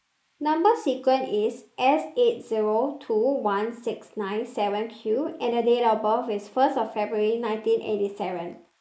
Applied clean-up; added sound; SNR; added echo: neural mask model Resemble Enhance denoiser.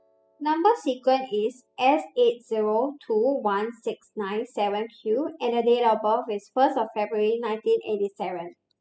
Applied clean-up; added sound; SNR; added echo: classical method spectral subtraction.